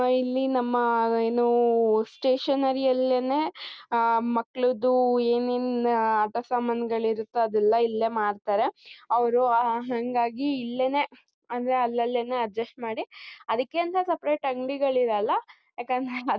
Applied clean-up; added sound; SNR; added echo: none; none; none; none.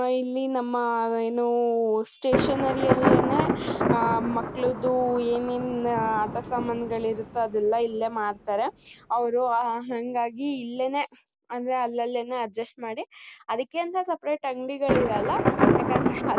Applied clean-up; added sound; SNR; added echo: none; Thunder; 3 dB; none.